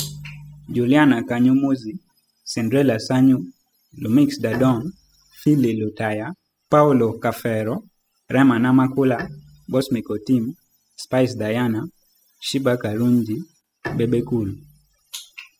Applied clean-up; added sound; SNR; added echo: classical method spectral subtraction.